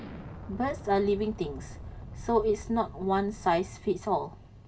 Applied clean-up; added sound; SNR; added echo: none; Explosion; 13 dB; reverberation time 0.2 s.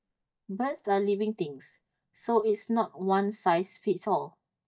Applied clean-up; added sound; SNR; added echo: neural mask model DeepFilterNet 3.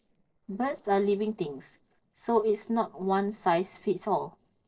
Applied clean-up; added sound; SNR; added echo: neural separator model SepFormer DNS4.